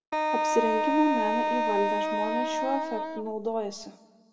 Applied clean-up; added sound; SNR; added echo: none; Wind instrument, woodwind instrument; -3 dB; reverberation time 1.1 s.